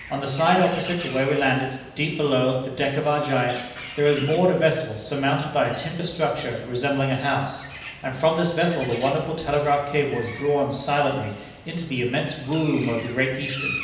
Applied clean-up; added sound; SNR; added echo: none; Bird; 15 dB; reverberation time 0.9 s.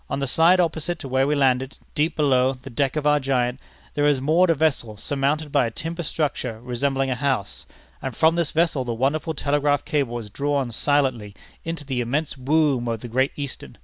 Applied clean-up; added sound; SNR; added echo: none; none; none; none.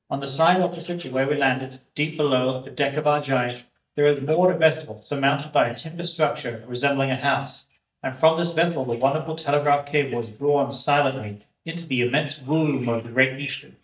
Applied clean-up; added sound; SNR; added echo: neural mask model DeepFilterNet 3.